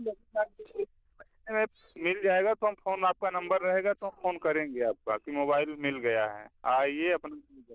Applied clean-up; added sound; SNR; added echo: neural diffusion model UNIVERSE++.